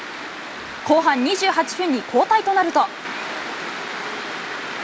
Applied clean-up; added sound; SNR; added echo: none; none; none; none.